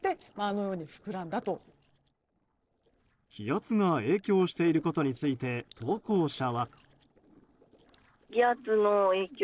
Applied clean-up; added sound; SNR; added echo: neural separator model SepFormer DNS4.